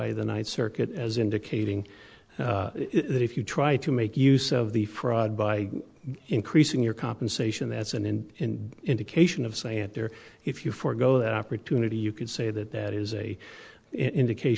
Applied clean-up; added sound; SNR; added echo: none; none; none; none.